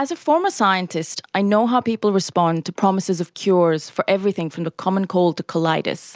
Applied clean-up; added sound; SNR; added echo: none; none; none; none.